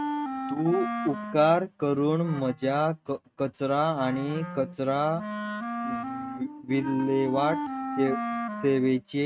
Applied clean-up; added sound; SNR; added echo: neural mask model RNNoise.